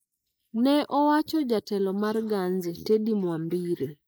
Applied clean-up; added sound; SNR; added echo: neural mask model Resemble Enhance denoiser.